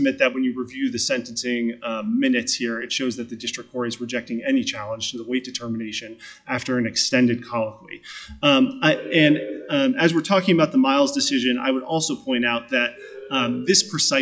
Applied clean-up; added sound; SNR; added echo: classical method log-MMSE.